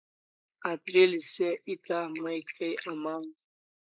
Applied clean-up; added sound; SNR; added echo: neural mask model Resemble Enhance denoiser.